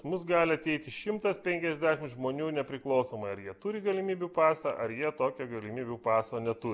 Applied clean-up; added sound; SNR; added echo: none; none; none; none.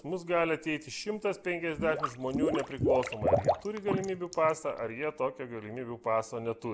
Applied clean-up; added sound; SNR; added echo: none; Liquid; 0 dB; none.